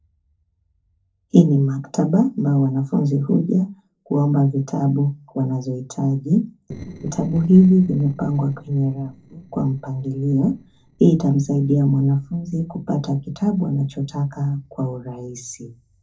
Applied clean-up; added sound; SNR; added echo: neural separator model SepFormer DNS4.